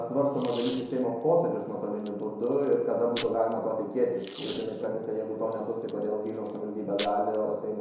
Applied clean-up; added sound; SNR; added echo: none; Packing tape, duct tape; 15 dB; reverberation time 1.0 s.